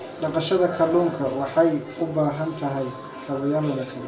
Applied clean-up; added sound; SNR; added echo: none; none; none; reverberation time 0.4 s.